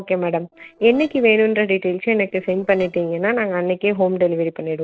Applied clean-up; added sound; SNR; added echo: neural separator model SepFormer DNS4.